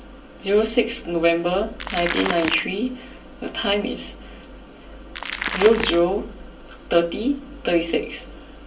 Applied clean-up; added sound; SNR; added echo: none; Crackle; 4 dB; reverberation time 0.2 s.